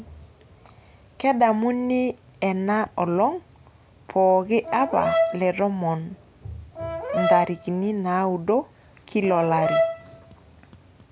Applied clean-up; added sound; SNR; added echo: none; Brass instrument; 3 dB; none.